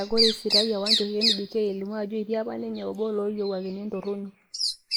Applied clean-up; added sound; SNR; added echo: neural mask model Resemble Enhance denoiser.